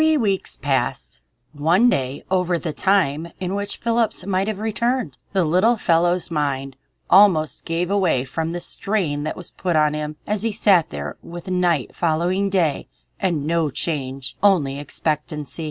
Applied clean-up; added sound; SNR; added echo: none; none; none; none.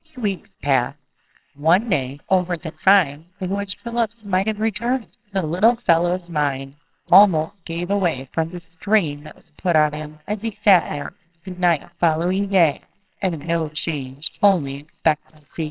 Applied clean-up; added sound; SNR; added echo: neural separator model SepFormer WHAMR!.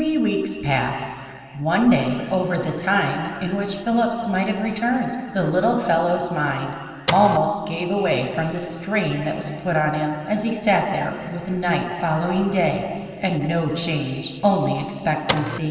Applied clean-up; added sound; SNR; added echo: none; Printer; 2 dB; reverberation time 2.5 s.